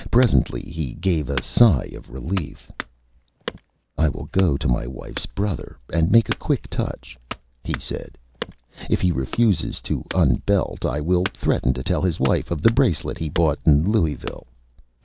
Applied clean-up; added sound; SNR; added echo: none; Wood / Domestic sounds, home sounds; 16 dB; none.